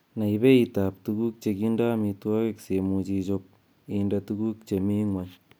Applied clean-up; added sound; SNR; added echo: none; none; none; none.